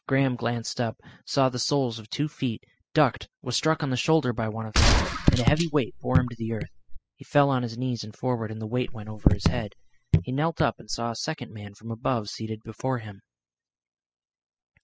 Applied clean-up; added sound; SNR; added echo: classical method spectral subtraction.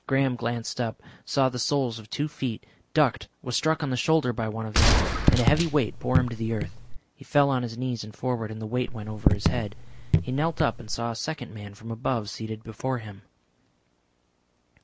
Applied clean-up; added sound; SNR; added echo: none; Raindrop / Drip + Gunshot, gunfire; -3 dB; none.